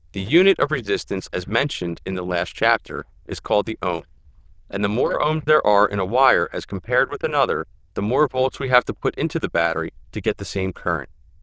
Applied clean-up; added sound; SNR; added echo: neural diffusion model UNIVERSE++.